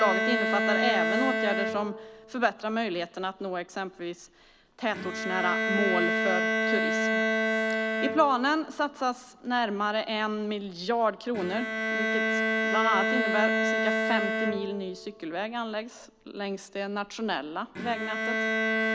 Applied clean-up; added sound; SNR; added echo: none; Bowed string instrument; -1 dB; none.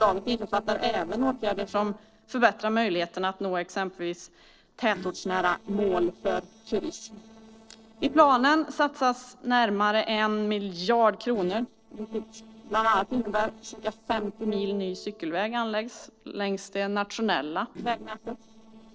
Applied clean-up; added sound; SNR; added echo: neural separator model SepFormer DNS4.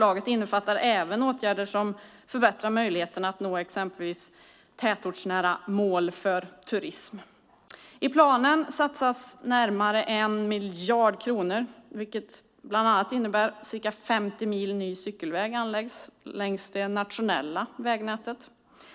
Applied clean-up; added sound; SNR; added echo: none; none; none; none.